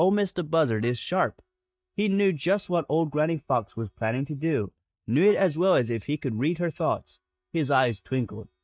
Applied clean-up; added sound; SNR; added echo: neural mask model DeepFilterNet 3.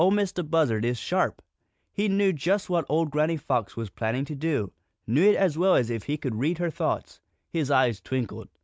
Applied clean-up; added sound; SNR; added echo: none; none; none; none.